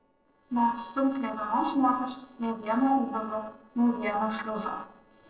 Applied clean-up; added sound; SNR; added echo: neural separator model SepFormer DNS4.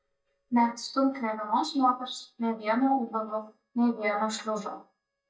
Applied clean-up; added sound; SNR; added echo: neural mask model DeepFilterNet 3.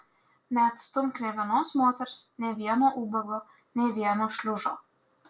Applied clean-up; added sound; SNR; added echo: none; none; none; none.